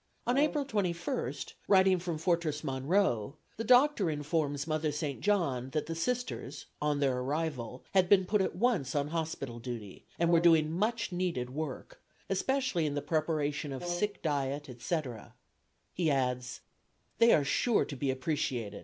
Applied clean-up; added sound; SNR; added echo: none; Brass instrument; 15 dB; none.